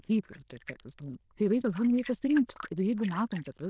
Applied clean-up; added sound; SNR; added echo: neural diffusion model UNIVERSE++.